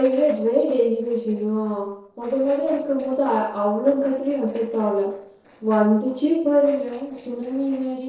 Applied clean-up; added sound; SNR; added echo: neural separator model SepFormer DNS4.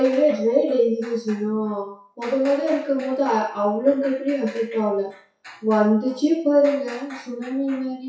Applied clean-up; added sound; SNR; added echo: classical method WPE with log-MMSE.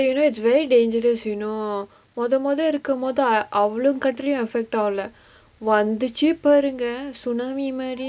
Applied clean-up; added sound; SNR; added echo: none; none; none; none.